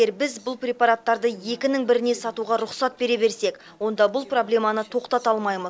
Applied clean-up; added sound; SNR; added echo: none; none; none; none.